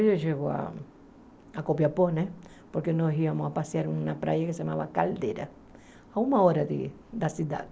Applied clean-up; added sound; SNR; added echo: none; none; none; none.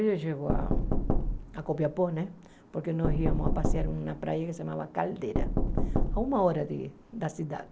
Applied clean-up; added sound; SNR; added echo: none; Knock; -2 dB; none.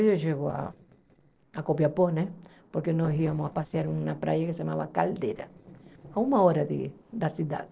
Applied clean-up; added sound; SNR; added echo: neural separator model SepFormer DNS4.